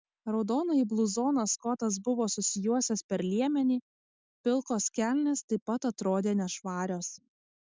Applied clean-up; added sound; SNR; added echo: none; none; none; none.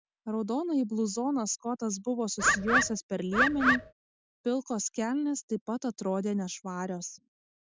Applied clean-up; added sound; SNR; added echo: none; Bird; -5 dB; none.